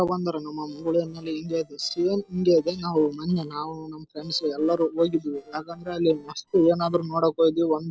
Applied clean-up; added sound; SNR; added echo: neural separator model SepFormer DNS4.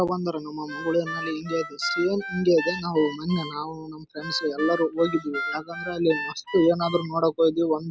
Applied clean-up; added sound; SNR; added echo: none; Harmonica; 9 dB; none.